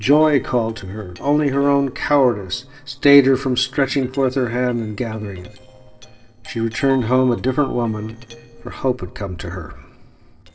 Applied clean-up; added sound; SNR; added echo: neural separator model SepFormer DNS4.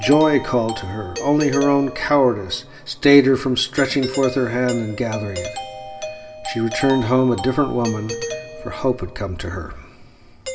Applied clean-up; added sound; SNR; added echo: none; Doorbell; 12 dB; reverberation time 2.1 s.